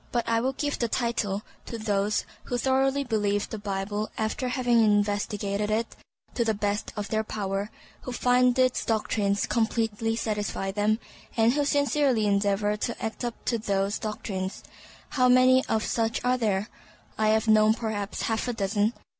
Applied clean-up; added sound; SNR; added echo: none; none; none; none.